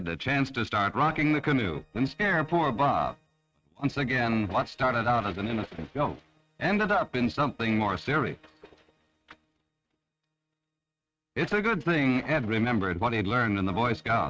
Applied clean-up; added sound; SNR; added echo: neural mask model RNNoise.